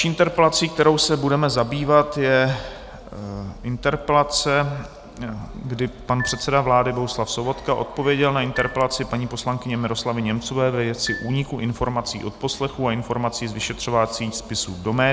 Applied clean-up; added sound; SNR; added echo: none; Marimba, xylophone; 16 dB; none.